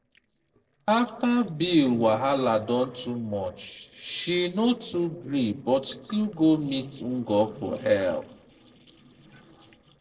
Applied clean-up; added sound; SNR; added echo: neural separator model SepFormer DNS4.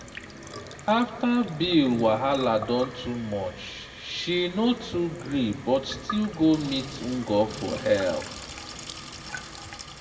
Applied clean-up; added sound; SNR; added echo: none; Sink (filling or washing) / Water tap, faucet; 13 dB; reverberation time 1.0 s.